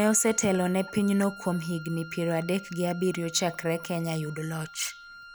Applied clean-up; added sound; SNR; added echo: none; Wind instrument, woodwind instrument; 17 dB; none.